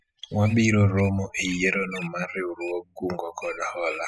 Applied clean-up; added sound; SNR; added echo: classical method spectral subtraction.